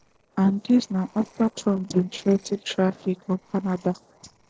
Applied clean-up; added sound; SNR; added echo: neural separator model SepFormer DNS4.